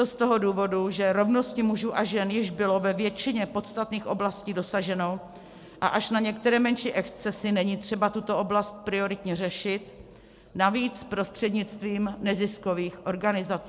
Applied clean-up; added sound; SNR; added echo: none; none; none; none.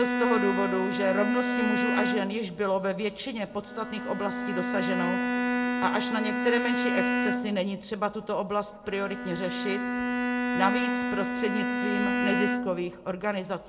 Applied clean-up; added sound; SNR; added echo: none; Bowed string instrument; -1 dB; reverberation time 0.5 s.